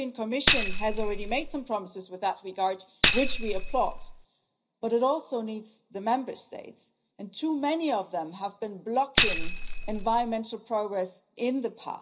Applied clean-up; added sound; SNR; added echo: none; Tambourine; -4 dB; reverberation time 0.4 s.